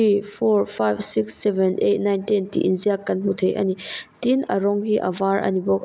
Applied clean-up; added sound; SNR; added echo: none; none; none; none.